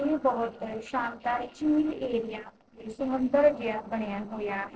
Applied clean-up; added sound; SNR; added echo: neural separator model SepFormer DNS4.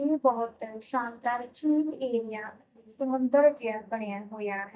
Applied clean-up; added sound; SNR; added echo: neural mask model DeepFilterNet 3.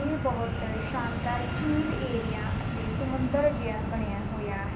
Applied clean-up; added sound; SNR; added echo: none; Fixed-wing aircraft, airplane; 0 dB; reverberation time 0.5 s.